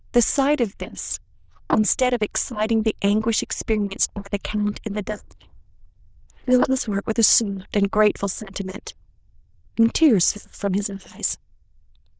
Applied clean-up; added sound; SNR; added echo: neural diffusion model UNIVERSE++.